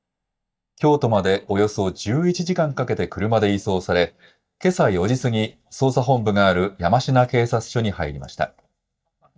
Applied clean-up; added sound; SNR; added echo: neural mask model DeepFilterNet 3.